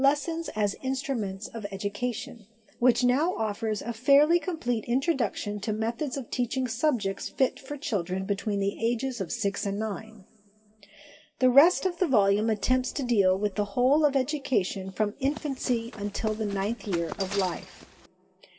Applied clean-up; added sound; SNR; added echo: none; Run; 13 dB; reverberation time 1.9 s.